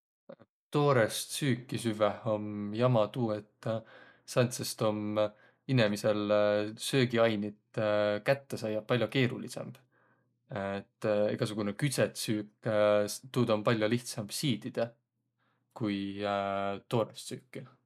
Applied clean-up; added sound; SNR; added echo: neural mask model Resemble Enhance denoiser.